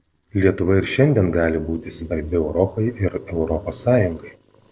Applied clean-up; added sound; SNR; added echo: neural separator model SepFormer DNS4.